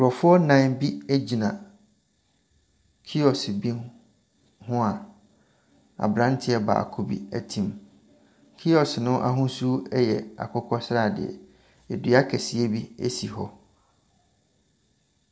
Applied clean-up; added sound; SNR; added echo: none; none; none; none.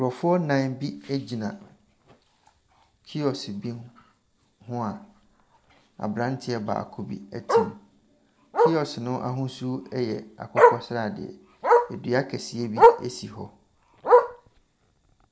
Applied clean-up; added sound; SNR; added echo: none; Bark; -4 dB; none.